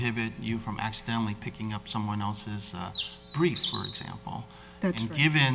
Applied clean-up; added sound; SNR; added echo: none; Bird; 3 dB; none.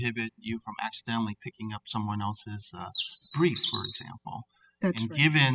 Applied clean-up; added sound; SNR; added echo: classical method spectral subtraction.